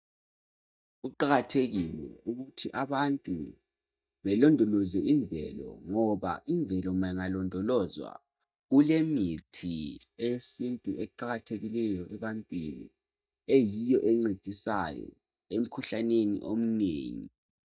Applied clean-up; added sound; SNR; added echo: neural mask model DeepFilterNet 3.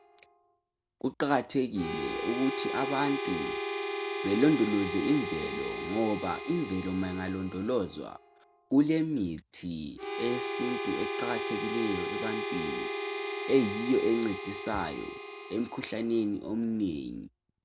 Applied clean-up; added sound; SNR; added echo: none; Harmonica; 6 dB; none.